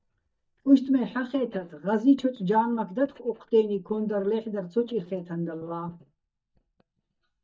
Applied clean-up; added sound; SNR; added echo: neural mask model DeepFilterNet 3.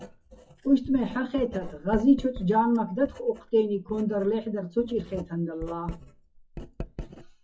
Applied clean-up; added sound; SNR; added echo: classical method WPE with log-MMSE.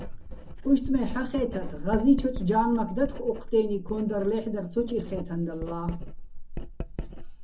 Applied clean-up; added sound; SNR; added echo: none; Writing; 7 dB; reverberation time 0.4 s.